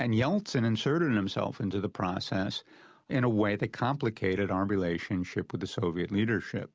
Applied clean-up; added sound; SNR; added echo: none; none; none; none.